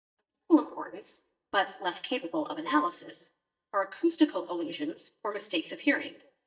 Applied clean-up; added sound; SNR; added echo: neural mask model DeepFilterNet 3.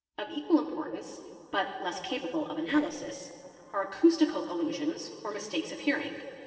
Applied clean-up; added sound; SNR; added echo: neural separator model SepFormer DNS4.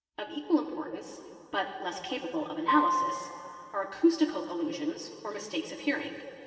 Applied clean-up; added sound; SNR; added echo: none; Piano; 1 dB; reverberation time 2.7 s.